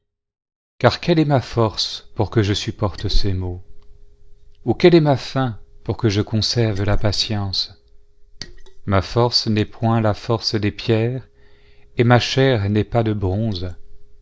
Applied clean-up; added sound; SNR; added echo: neural mask model DeepFilterNet 3.